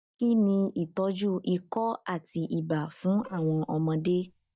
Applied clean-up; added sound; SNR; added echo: neural mask model DeepFilterNet 3.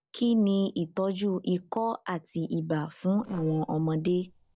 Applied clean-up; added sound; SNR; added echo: neural separator model SepFormer DNS4.